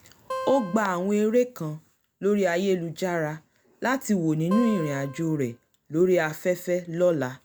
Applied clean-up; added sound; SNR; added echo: none; Acoustic guitar; 11 dB; none.